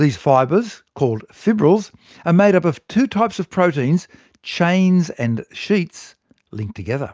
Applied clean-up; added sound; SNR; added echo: none; none; none; none.